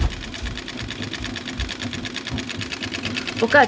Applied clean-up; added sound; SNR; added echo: none; none; none; none.